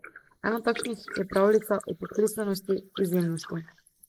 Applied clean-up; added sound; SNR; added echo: neural mask model Resemble Enhance denoiser.